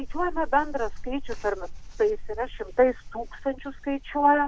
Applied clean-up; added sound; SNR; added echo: none; none; none; none.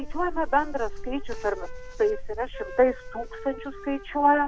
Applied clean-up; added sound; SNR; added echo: none; Wind instrument, woodwind instrument; 18 dB; none.